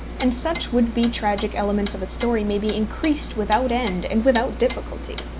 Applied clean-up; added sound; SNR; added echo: none; Clock; 9 dB; none.